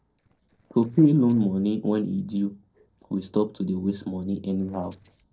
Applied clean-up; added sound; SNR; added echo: neural separator model SepFormer DNS4.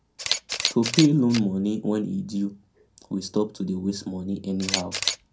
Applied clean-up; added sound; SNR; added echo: none; Camera; 7 dB; reverberation time 0.2 s.